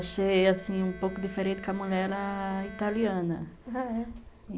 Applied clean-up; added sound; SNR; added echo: none; Bowed string instrument; 19 dB; none.